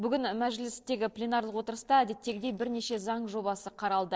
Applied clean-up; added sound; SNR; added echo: neural separator model SepFormer DNS4.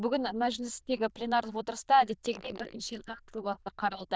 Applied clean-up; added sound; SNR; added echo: neural diffusion model UNIVERSE++.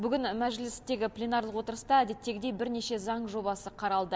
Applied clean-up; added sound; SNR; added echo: none; none; none; none.